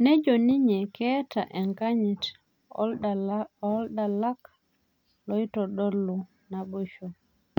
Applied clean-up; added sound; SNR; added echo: none; none; none; none.